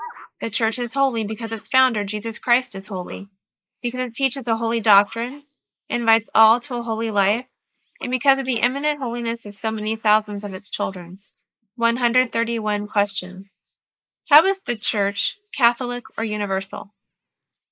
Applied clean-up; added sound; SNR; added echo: neural mask model Resemble Enhance denoiser.